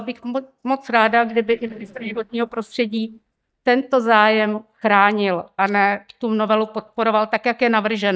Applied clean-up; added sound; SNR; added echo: neural mask model DeepFilterNet 3.